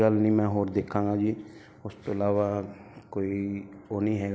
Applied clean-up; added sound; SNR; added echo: none; none; none; none.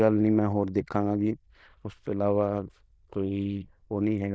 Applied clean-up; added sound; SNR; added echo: neural diffusion model UNIVERSE++.